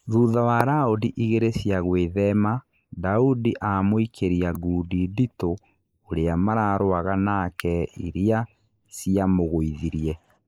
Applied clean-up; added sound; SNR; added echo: neural mask model Resemble Enhance denoiser.